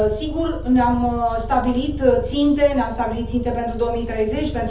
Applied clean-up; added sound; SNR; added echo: none; Purr; 9 dB; reverberation time 0.5 s.